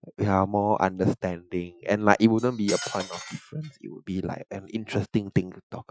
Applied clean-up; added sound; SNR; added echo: classical method Wiener filter.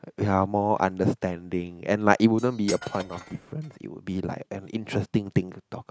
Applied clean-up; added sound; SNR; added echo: neural mask model RNNoise.